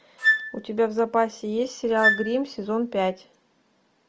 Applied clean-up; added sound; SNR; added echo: none; Wind instrument, woodwind instrument; 1 dB; none.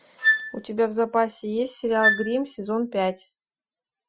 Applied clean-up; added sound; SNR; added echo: classical method Wiener filter.